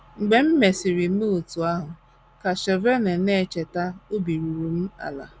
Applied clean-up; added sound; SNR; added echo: none; none; none; none.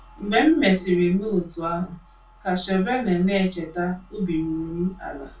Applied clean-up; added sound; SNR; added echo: none; none; none; reverberation time 0.2 s.